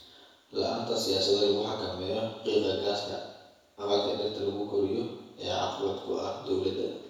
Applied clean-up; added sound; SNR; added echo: none; none; none; reverberation time 1.0 s.